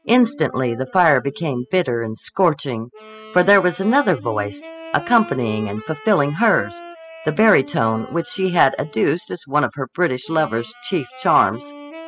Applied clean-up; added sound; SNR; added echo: classical method spectral subtraction.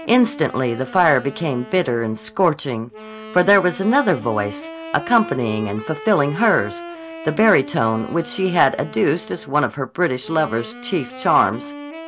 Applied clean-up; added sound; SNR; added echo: none; Wind instrument, woodwind instrument; 15 dB; none.